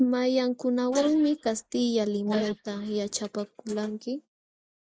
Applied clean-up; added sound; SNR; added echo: neural mask model Resemble Enhance denoiser.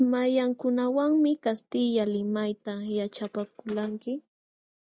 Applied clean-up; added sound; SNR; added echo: none; none; none; none.